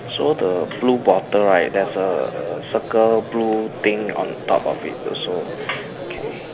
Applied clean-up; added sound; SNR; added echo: none; Crowd; 11 dB; none.